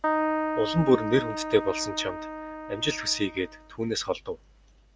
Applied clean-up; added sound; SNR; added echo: none; Keyboard (musical); 3 dB; none.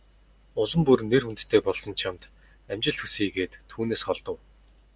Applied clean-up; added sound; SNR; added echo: none; none; none; none.